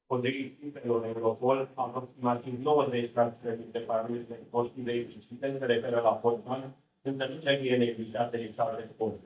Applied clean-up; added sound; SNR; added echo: neural mask model DeepFilterNet 3.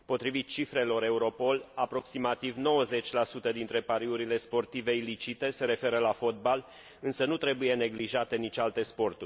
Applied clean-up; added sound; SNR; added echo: none; none; none; none.